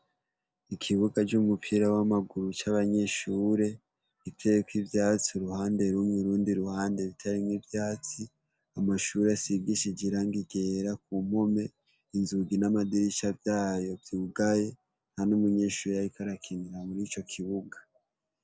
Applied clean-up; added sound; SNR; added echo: none; none; none; none.